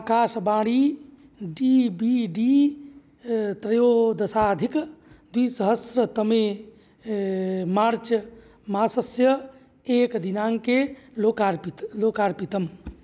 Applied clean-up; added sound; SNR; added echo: none; none; none; none.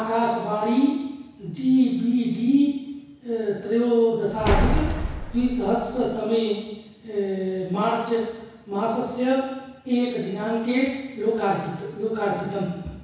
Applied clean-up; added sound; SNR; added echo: none; Slam; 1 dB; reverberation time 1.1 s.